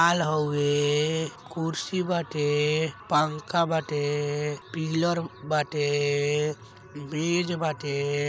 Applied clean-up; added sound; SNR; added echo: none; none; none; none.